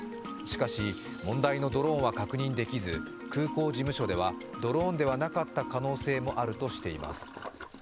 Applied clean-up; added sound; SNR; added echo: none; Toilet flush; 20 dB; none.